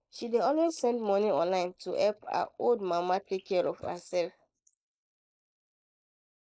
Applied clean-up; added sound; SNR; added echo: neural mask model Resemble Enhance denoiser.